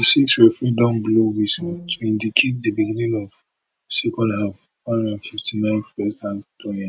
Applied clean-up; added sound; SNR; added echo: neural mask model RNNoise.